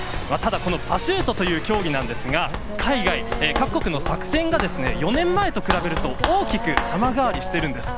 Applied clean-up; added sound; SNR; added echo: none; Run; 4 dB; none.